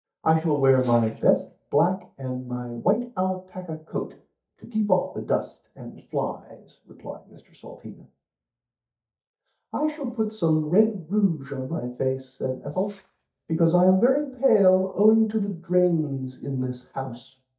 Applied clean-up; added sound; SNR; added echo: neural mask model DeepFilterNet 3.